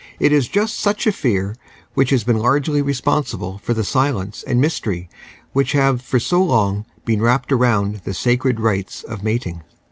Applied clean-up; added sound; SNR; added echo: none; none; none; none.